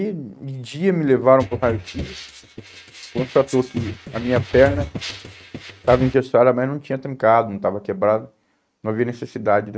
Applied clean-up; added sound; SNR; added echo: neural mask model RNNoise.